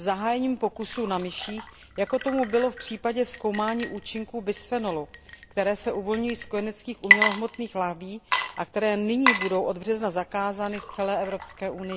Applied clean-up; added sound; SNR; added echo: none; Water / Liquid; 4 dB; none.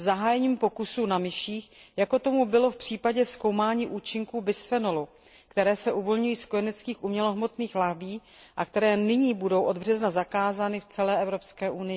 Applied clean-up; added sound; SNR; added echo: none; none; none; none.